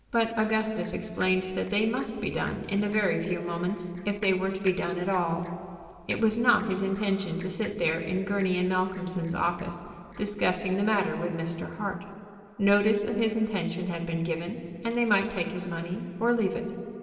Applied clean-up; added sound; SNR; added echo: neural separator model SepFormer DNS4.